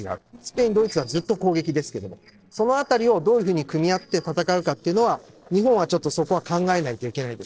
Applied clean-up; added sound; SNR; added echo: neural separator model SepFormer DNS4.